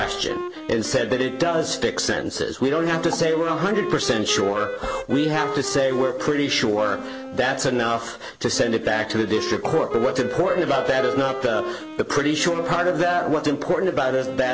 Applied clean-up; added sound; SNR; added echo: none; Wind instrument, woodwind instrument; 10 dB; none.